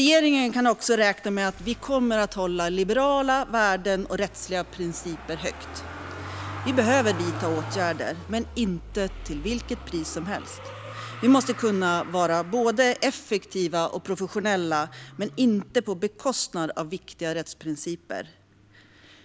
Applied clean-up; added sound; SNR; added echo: none; Motor vehicle (road); 14 dB; none.